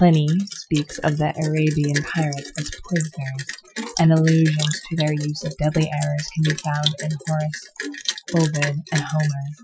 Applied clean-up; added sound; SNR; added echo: classical method Wiener filter.